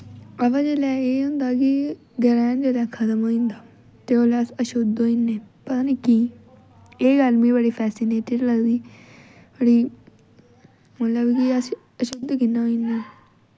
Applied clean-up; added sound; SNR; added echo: none; none; none; none.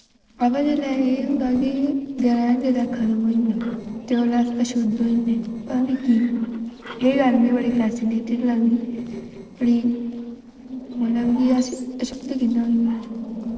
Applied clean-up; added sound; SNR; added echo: neural separator model SepFormer DNS4.